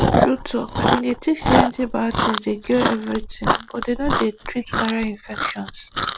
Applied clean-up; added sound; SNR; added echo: none; Chewing, mastication; -1 dB; none.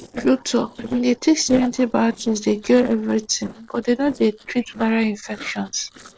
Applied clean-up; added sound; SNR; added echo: neural separator model SepFormer DNS4.